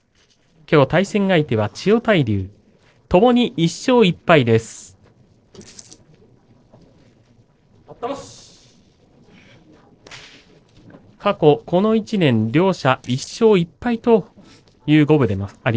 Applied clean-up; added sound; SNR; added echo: neural separator model SepFormer DNS4.